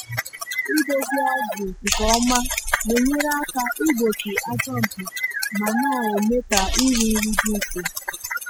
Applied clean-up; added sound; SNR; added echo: classical method spectral subtraction.